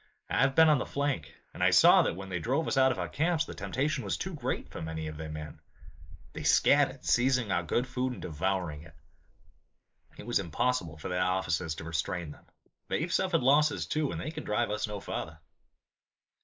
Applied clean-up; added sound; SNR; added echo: neural mask model Resemble Enhance denoiser.